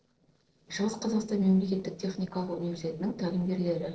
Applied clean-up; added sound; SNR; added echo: neural separator model SepFormer DNS4.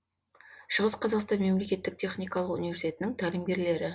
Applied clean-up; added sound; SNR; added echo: none; none; none; none.